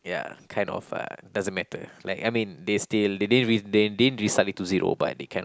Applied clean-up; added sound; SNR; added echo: none; none; none; none.